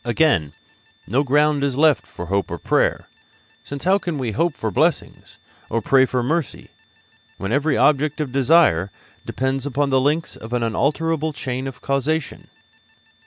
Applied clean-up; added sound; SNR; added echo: none; none; none; none.